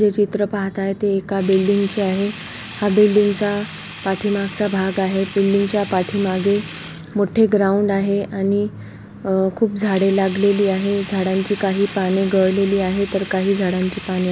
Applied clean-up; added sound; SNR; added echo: none; Sink (filling or washing); 18 dB; none.